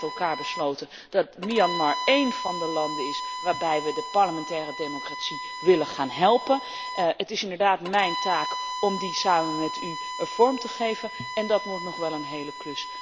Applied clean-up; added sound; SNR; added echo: none; Bowed string instrument; 8 dB; none.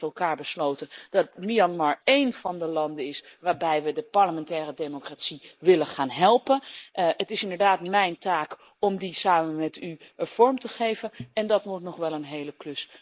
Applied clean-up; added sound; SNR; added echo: neural mask model Resemble Enhance denoiser.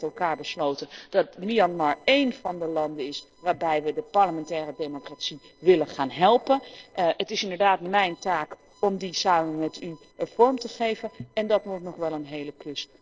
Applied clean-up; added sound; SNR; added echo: neural separator model SepFormer DNS4.